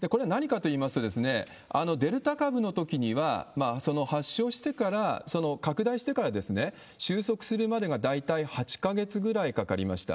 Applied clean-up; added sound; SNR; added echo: none; none; none; none.